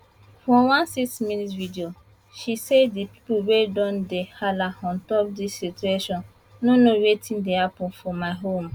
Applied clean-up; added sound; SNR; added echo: none; none; none; none.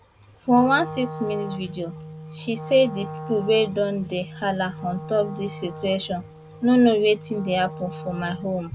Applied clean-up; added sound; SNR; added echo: none; Wind instrument, woodwind instrument; 13 dB; none.